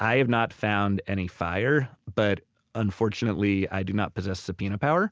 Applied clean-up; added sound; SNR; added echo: none; none; none; none.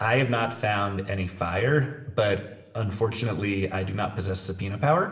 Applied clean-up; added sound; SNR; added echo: none; none; none; reverberation time 1.0 s.